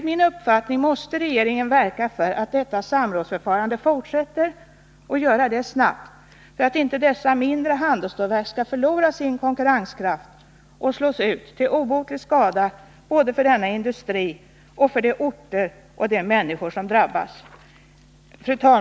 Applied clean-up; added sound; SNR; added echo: none; none; none; none.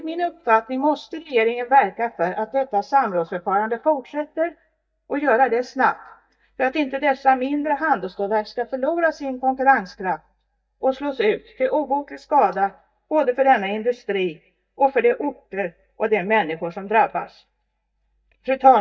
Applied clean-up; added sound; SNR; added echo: neural mask model DeepFilterNet 3.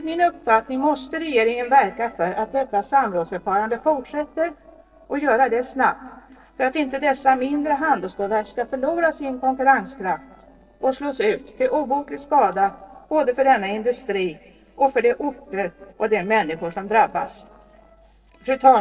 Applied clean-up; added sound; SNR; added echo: neural separator model SepFormer DNS4.